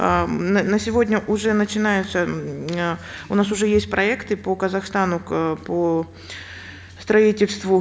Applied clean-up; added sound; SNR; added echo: none; none; none; none.